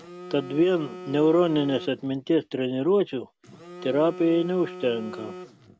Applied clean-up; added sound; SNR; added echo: none; Telephone; 15 dB; none.